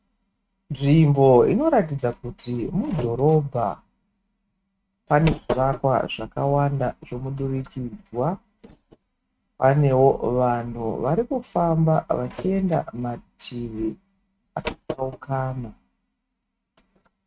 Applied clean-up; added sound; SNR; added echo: neural mask model RNNoise.